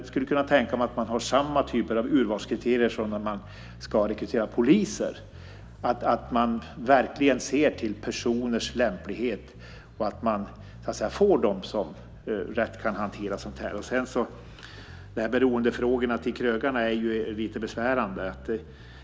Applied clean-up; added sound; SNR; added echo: none; Bass guitar; 18 dB; none.